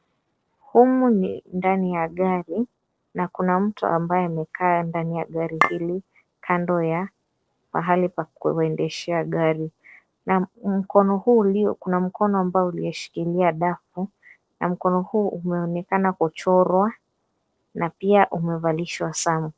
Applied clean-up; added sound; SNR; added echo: neural separator model SepFormer DNS4.